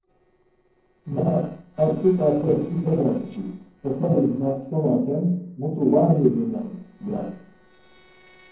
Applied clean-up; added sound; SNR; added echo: neural separator model SepFormer DNS4.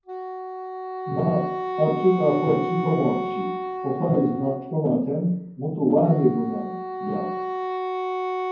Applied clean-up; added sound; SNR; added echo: none; Wind instrument, woodwind instrument; 5 dB; reverberation time 0.9 s.